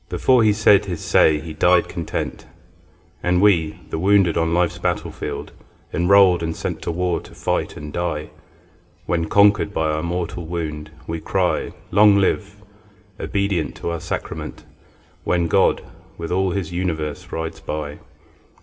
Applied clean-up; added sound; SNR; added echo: none; Bowed string instrument; 11 dB; reverberation time 0.7 s.